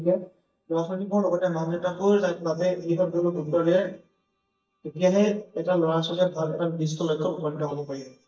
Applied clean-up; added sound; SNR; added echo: neural mask model DeepFilterNet 3.